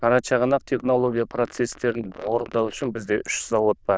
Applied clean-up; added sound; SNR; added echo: neural diffusion model UNIVERSE++.